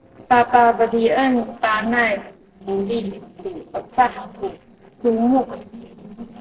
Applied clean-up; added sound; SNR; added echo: neural separator model SepFormer DNS4.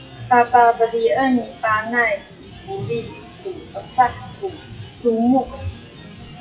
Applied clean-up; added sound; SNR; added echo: classical method WPE with log-MMSE.